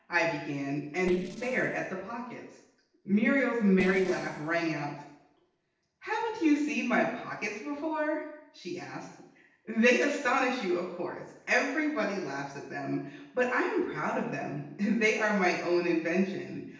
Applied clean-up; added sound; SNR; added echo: neural separator model SepFormer DNS4.